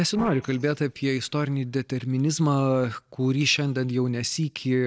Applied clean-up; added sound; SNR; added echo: neural separator model SepFormer DNS4.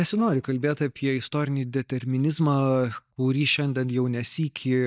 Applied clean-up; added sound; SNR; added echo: neural mask model DeepFilterNet 3.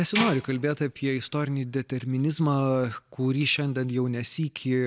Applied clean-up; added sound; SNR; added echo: none; Tambourine; -3 dB; none.